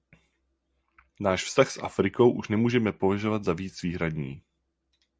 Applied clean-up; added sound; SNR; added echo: none; none; none; none.